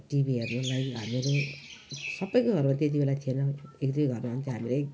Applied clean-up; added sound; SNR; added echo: none; Chirp, tweet; 12 dB; none.